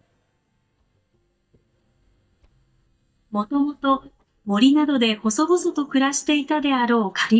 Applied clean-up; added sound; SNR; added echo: neural mask model DeepFilterNet 3.